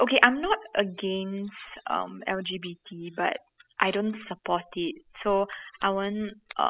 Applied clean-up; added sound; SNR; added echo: classical method spectral subtraction.